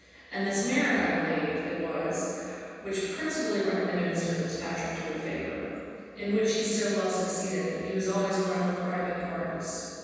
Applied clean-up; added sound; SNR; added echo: none; none; none; reverberation time 2.1 s.